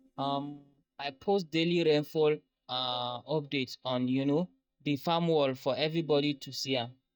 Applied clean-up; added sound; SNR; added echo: neural mask model DeepFilterNet 3.